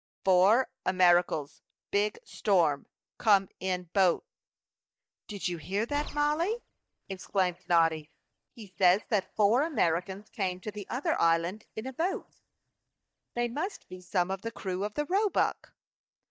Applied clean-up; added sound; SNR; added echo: neural mask model DeepFilterNet 3.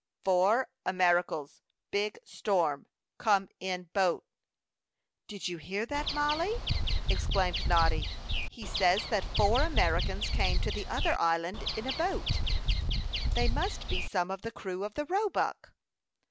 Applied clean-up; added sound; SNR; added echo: none; Bird vocalization, bird call, bird song; -2 dB; none.